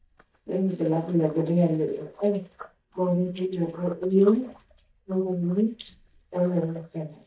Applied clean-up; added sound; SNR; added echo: neural mask model DeepFilterNet 3.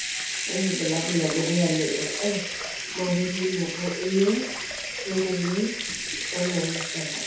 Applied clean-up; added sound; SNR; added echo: none; Sink (filling or washing) / Water tap, faucet / Liquid; 4 dB; reverberation time 0.6 s.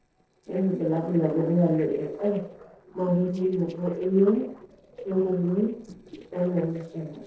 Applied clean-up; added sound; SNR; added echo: neural separator model SepFormer DNS4.